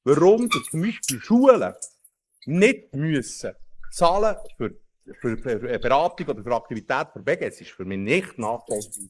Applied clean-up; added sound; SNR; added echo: neural mask model Resemble Enhance denoiser.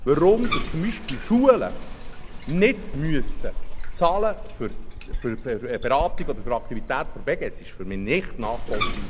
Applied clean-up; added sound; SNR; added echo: none; Bathtub (filling or washing); 3 dB; none.